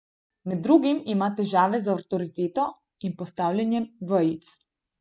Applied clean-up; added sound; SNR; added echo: none; none; none; none.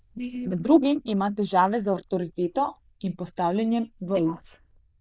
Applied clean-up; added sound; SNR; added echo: neural diffusion model UNIVERSE++.